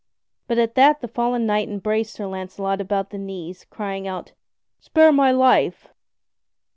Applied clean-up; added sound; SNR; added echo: none; none; none; none.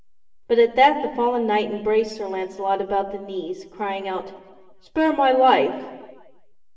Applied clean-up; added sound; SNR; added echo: none; none; none; reverberation time 1.3 s.